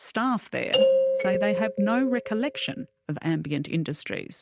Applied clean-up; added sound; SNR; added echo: neural mask model RNNoise.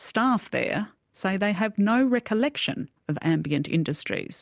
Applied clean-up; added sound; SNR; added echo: none; none; none; none.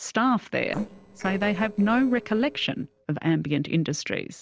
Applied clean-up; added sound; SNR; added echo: neural separator model SepFormer DNS4.